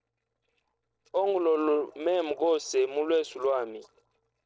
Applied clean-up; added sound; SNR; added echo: neural separator model SepFormer DNS4.